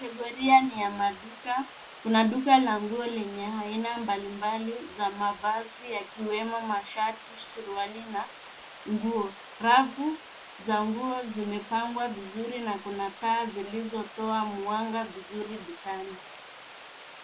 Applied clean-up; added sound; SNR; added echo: none; Water; 16 dB; reverberation time 0.2 s.